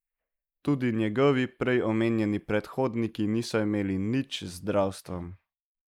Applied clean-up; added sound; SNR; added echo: neural mask model Resemble Enhance denoiser.